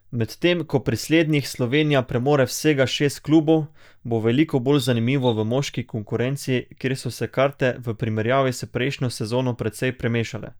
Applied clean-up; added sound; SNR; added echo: neural mask model DeepFilterNet 3.